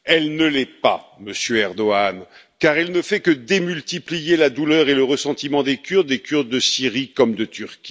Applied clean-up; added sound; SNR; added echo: none; none; none; none.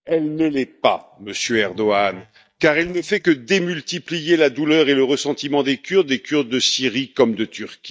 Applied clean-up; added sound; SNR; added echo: neural mask model DeepFilterNet 3.